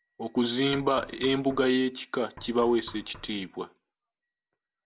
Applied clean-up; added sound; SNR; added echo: none; Knock; 19 dB; none.